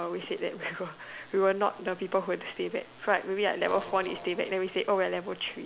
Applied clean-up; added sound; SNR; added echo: none; none; none; none.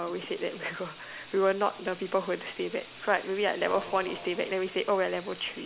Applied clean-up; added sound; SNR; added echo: none; Sink (filling or washing) / Water tap, faucet; 19 dB; none.